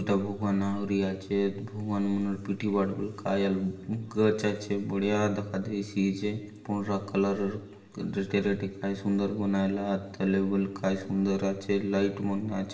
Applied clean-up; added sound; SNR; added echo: none; none; none; reverberation time 0.9 s.